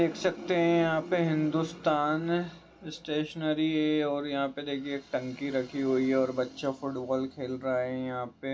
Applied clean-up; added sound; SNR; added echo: none; none; none; reverberation time 0.2 s.